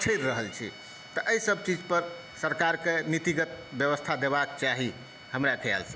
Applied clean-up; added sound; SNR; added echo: none; Bowed string instrument; 19 dB; none.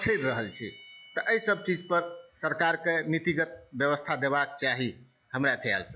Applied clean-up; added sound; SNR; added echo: classical method log-MMSE.